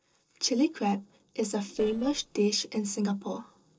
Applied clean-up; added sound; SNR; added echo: neural separator model SepFormer DNS4.